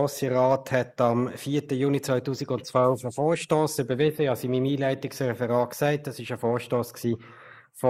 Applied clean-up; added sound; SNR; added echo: neural mask model Resemble Enhance denoiser.